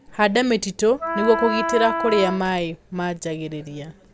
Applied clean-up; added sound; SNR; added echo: none; Wind instrument, woodwind instrument; 4 dB; none.